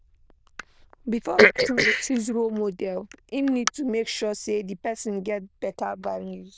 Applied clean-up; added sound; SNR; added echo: neural diffusion model UNIVERSE++.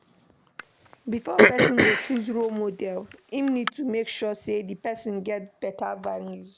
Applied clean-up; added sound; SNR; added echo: none; Cough; -5 dB; none.